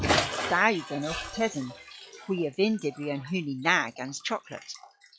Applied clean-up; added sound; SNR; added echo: classical method log-MMSE.